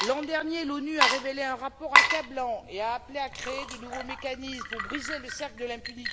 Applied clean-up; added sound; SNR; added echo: none; Water / Liquid; -2 dB; none.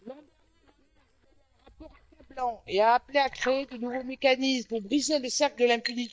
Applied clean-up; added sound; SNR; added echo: neural mask model DeepFilterNet 3.